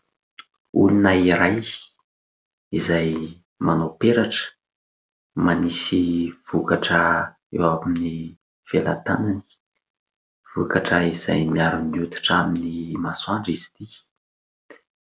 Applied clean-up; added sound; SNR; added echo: none; none; none; none.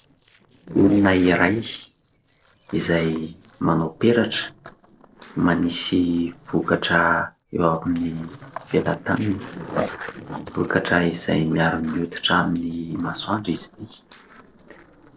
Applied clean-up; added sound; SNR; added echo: neural separator model SepFormer DNS4.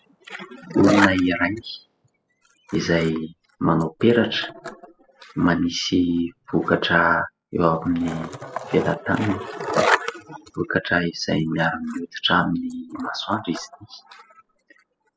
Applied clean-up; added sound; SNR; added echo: classical method spectral subtraction.